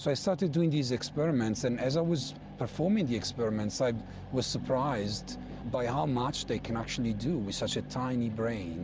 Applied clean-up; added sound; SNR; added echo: none; none; none; none.